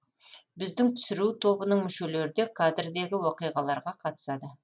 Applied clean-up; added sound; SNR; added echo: none; none; none; none.